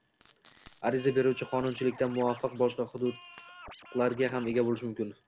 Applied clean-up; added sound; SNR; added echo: none; Frying (food) + Scratching (performance technique); 19 dB; none.